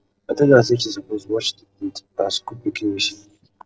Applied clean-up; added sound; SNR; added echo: neural separator model SepFormer DNS4.